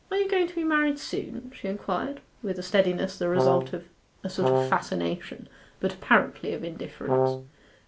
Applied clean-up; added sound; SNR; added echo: none; Brass instrument; -2 dB; none.